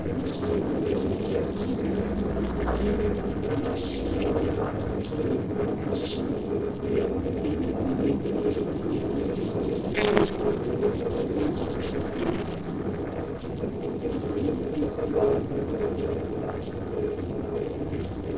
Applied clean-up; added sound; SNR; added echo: neural separator model SepFormer DNS4.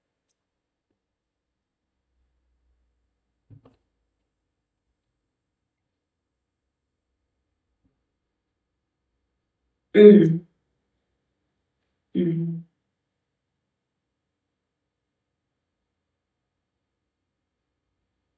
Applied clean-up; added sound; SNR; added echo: neural mask model DeepFilterNet 3.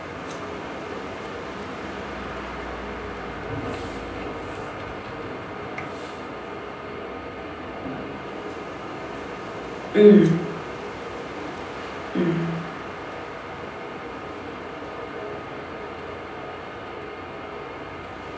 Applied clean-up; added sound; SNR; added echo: none; Wind; 14 dB; reverberation time 0.6 s.